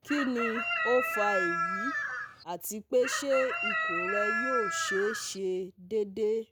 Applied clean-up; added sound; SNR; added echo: none; Chicken, rooster; 0 dB; none.